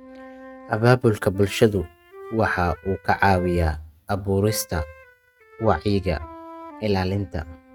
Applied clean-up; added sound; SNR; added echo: neural mask model RNNoise.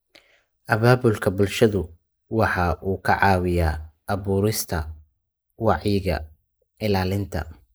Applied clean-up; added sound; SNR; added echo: neural mask model Resemble Enhance denoiser.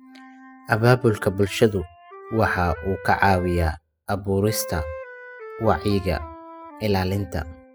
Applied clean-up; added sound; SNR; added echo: classical method spectral subtraction.